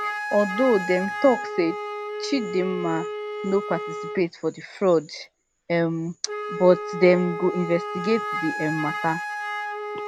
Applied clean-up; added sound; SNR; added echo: none; Wind instrument, woodwind instrument; 7 dB; none.